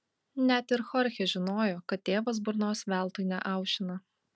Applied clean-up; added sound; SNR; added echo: none; none; none; none.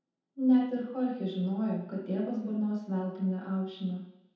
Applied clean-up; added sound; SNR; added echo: none; none; none; reverberation time 0.8 s.